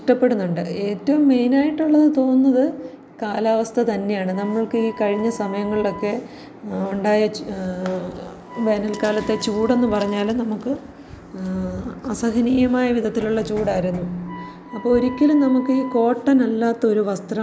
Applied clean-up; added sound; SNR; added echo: none; Wind instrument, woodwind instrument + Knock; 19 dB; none.